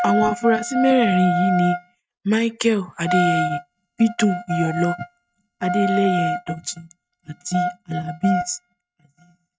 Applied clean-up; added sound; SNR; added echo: neural mask model RNNoise.